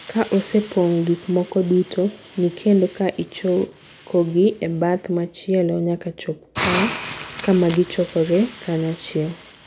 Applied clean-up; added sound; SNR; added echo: none; Hiss; 12 dB; none.